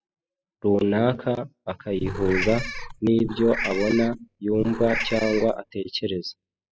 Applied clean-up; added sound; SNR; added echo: classical method spectral subtraction.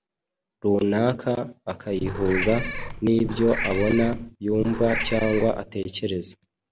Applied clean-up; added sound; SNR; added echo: none; Meow / Purr; 6 dB; none.